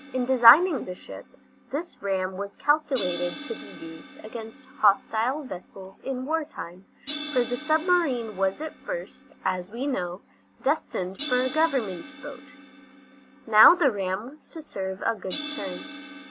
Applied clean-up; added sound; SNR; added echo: none; Crash cymbal; 13 dB; none.